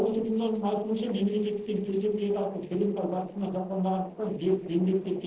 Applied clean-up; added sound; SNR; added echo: neural separator model SepFormer DNS4.